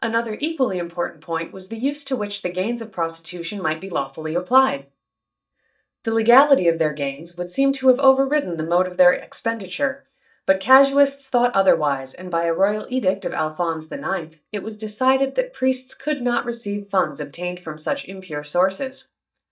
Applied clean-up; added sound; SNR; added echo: neural mask model DeepFilterNet 3.